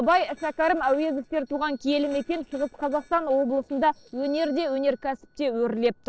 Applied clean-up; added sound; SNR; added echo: neural separator model SepFormer DNS4.